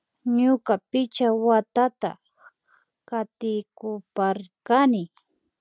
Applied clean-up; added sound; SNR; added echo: none; none; none; none.